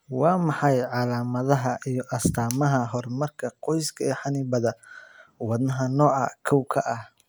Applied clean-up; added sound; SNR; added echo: none; none; none; none.